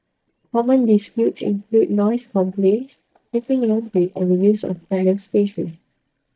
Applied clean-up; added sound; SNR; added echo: neural mask model DeepFilterNet 3.